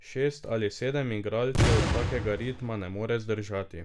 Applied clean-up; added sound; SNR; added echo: none; Boom; -2 dB; none.